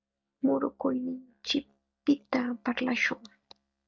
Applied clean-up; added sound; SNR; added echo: neural mask model DeepFilterNet 3.